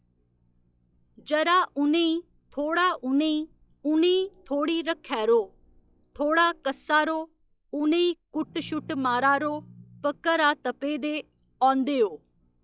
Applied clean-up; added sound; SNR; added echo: classical method log-MMSE.